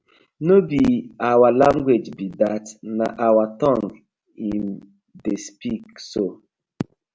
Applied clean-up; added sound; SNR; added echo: none; none; none; none.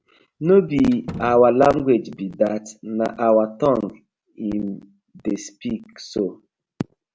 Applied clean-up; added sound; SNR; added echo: none; Slam; 18 dB; none.